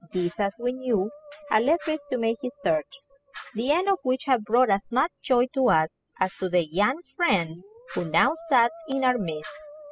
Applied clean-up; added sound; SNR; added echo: classical method spectral subtraction.